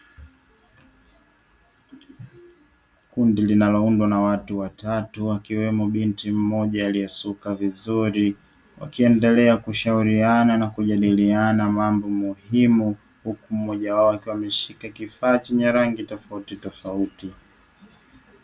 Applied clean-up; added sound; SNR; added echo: none; none; none; none.